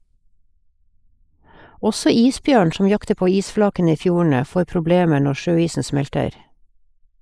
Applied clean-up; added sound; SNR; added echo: neural mask model Resemble Enhance denoiser.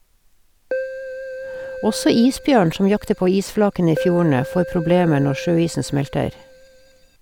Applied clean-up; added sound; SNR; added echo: none; Keyboard (musical); 12 dB; none.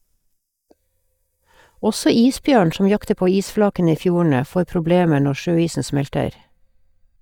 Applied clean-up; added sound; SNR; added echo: neural mask model DeepFilterNet 3.